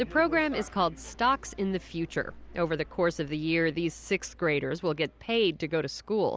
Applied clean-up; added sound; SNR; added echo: none; none; none; none.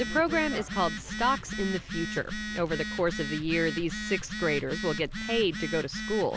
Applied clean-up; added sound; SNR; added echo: none; Telephone; 6 dB; none.